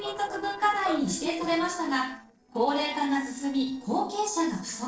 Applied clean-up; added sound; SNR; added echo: neural separator model SepFormer DNS4.